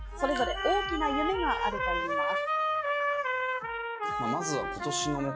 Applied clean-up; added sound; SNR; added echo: classical method log-MMSE.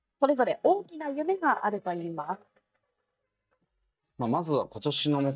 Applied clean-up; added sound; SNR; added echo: neural mask model DeepFilterNet 3.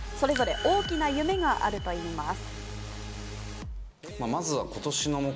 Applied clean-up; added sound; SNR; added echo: none; none; none; none.